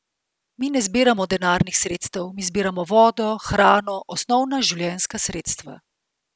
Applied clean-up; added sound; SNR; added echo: none; none; none; none.